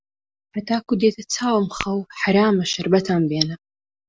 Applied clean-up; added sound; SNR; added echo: none; Tap / Glass; 17 dB; none.